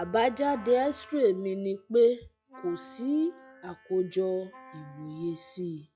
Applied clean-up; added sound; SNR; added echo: classical method log-MMSE.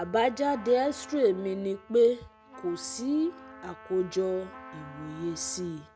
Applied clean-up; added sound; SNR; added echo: none; Trumpet + Trumpet; 19 dB; none.